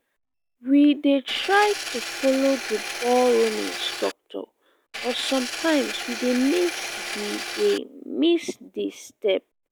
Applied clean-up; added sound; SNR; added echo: none; Engine; 8 dB; none.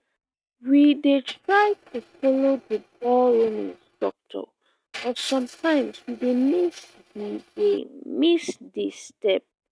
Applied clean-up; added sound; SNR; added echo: neural mask model RNNoise.